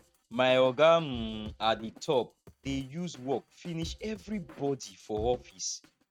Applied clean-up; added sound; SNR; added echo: neural mask model RNNoise.